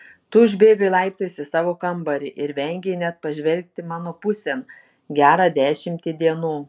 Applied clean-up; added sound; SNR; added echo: none; none; none; none.